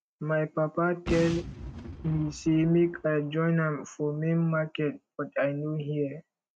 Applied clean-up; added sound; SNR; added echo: neural mask model RNNoise.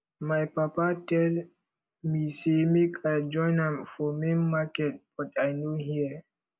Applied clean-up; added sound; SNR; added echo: none; none; none; none.